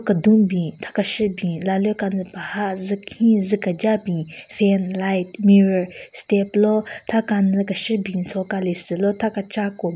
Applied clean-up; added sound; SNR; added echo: none; none; none; none.